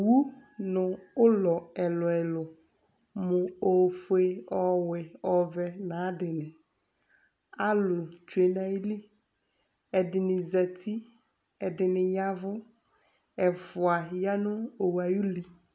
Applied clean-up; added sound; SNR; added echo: none; none; none; none.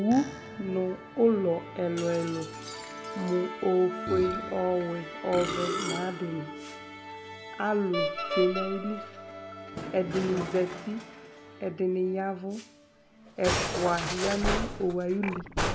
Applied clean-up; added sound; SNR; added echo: none; Musical instrument; 5 dB; none.